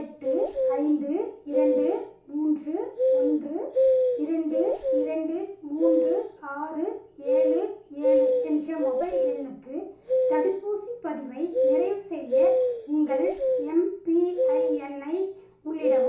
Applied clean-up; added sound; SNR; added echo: none; Bird vocalization, bird call, bird song; -3 dB; reverberation time 0.8 s.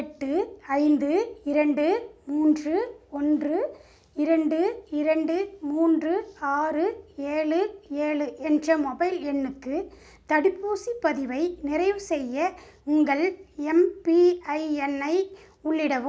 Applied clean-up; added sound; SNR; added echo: none; none; none; none.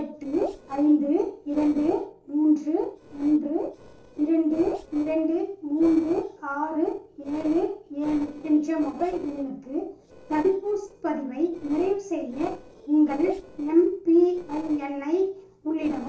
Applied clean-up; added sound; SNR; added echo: neural separator model SepFormer DNS4.